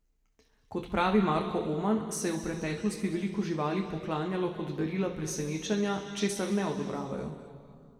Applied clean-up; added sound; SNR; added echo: none; none; none; reverberation time 2.2 s.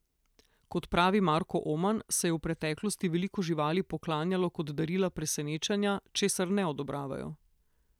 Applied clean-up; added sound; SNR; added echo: none; none; none; none.